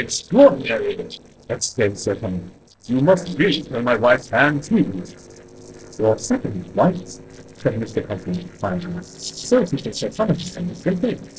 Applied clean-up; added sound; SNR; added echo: neural separator model SepFormer DNS4.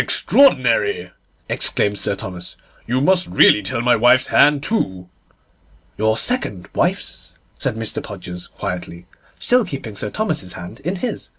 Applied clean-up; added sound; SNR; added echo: none; none; none; none.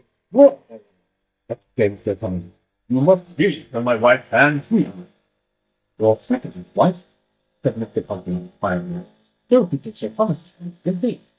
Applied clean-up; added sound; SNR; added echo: neural mask model DeepFilterNet 3.